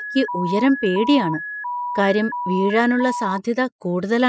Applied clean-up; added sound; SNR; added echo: classical method Wiener filter.